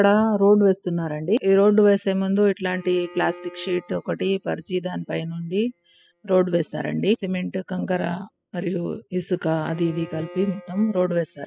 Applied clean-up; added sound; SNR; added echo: classical method spectral subtraction.